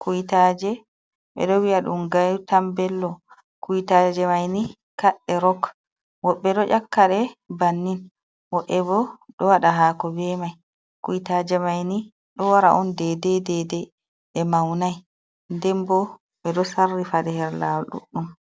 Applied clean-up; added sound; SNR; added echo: none; none; none; none.